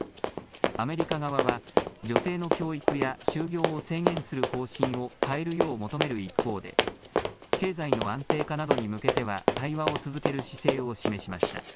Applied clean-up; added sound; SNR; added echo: none; Run; -2 dB; none.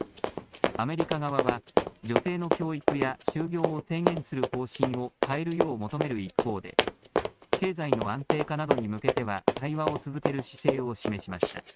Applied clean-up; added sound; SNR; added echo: neural mask model RNNoise.